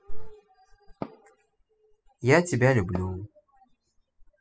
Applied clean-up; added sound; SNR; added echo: classical method spectral subtraction.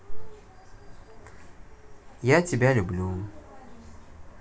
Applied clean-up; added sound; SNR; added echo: none; none; none; none.